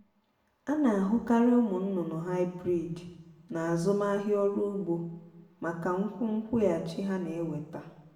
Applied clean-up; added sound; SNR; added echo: none; none; none; reverberation time 0.9 s.